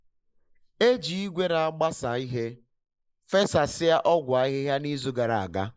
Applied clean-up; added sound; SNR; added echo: neural mask model Resemble Enhance denoiser.